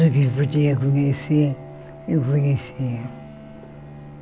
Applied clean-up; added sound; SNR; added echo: none; Bowed string instrument; 14 dB; none.